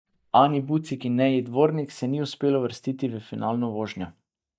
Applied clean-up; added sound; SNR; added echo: neural mask model DeepFilterNet 3.